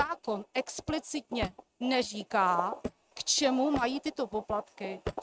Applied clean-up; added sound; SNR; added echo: neural mask model RNNoise.